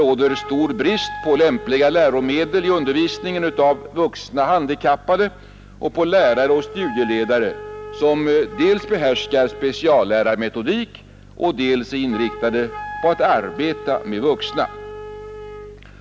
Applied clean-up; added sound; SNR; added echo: none; Wind instrument, woodwind instrument; 15 dB; none.